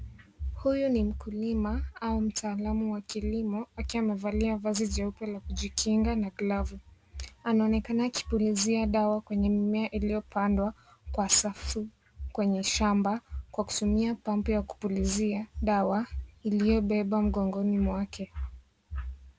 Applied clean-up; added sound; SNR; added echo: none; none; none; none.